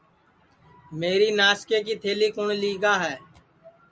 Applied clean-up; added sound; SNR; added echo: none; none; none; none.